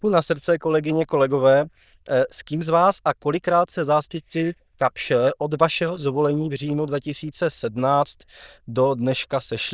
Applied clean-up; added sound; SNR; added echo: neural diffusion model UNIVERSE++.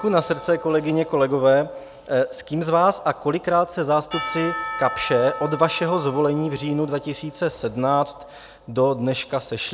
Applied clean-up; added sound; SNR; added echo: none; Church bell / Percussion; 14 dB; none.